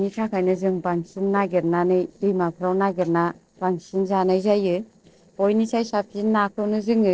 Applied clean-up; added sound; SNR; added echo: neural separator model SepFormer DNS4.